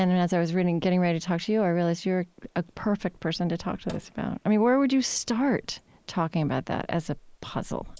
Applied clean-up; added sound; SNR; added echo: neural mask model Resemble Enhance denoiser.